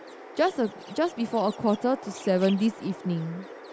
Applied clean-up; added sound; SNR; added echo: none; Chirp, tweet; 16 dB; none.